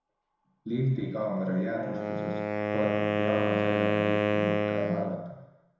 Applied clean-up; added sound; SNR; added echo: none; Wind instrument, woodwind instrument; -3 dB; reverberation time 1.0 s.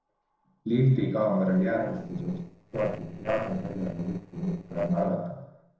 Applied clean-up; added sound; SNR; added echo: neural separator model SepFormer DNS4.